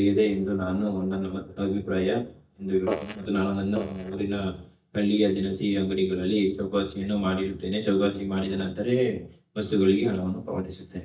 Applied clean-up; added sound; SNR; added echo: neural mask model DeepFilterNet 3.